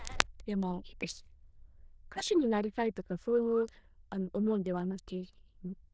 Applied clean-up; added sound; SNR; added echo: neural diffusion model UNIVERSE++.